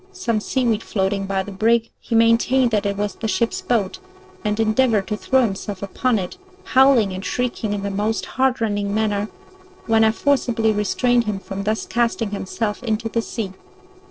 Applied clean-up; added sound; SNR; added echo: neural separator model SepFormer DNS4.